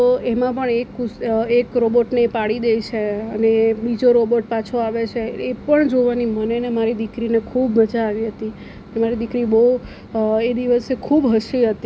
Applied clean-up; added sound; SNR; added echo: none; none; none; none.